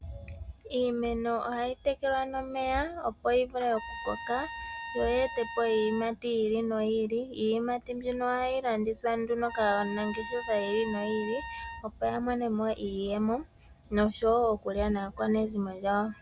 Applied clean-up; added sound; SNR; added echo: none; Trumpet; 11 dB; none.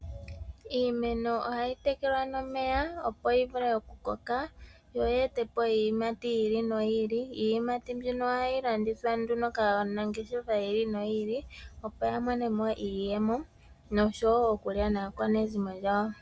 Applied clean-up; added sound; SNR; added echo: none; none; none; none.